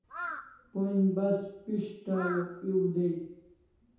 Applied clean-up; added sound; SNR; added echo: none; Crow; 13 dB; reverberation time 0.8 s.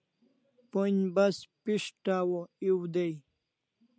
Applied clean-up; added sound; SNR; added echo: none; none; none; none.